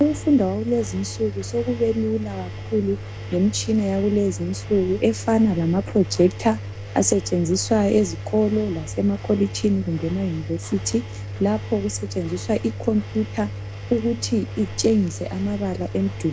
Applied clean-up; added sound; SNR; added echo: none; Engine; 10 dB; none.